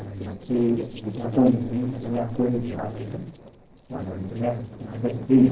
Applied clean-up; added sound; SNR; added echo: neural separator model SepFormer DNS4.